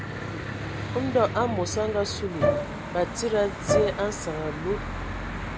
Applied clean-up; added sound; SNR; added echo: none; Church bell / Traffic noise, roadway noise + Bowed string instrument; 1 dB; none.